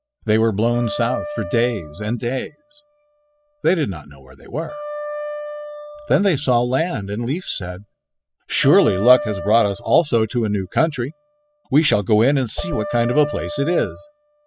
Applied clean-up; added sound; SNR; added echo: classical method spectral subtraction.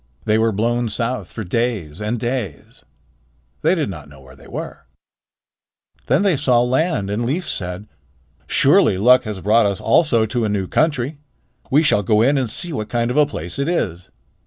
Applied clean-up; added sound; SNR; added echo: none; none; none; none.